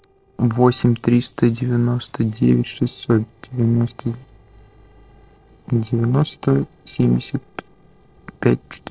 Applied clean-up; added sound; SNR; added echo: neural separator model SepFormer DNS4.